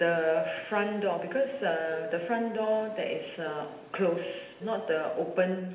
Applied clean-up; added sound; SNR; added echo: none; Subway, metro, underground; 15 dB; reverberation time 0.8 s.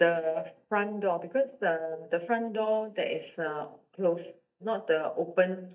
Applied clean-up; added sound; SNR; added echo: neural mask model DeepFilterNet 3.